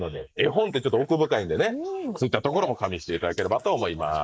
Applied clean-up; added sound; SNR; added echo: neural mask model Resemble Enhance denoiser.